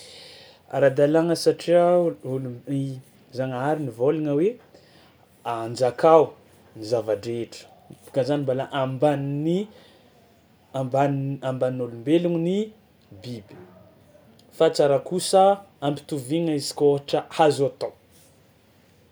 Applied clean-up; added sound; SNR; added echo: none; none; none; none.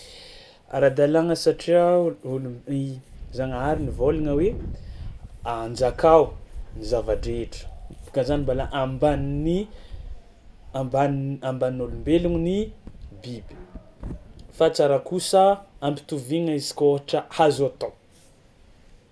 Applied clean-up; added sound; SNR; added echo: none; Wind; 13 dB; none.